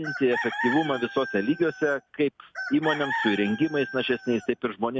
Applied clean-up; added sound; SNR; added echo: none; Chicken, rooster; 8 dB; none.